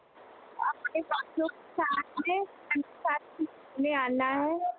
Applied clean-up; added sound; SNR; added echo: none; none; none; none.